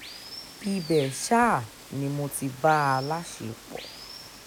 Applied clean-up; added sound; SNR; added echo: none; Water; 16 dB; none.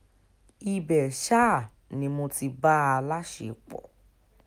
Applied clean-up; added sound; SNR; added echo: none; none; none; none.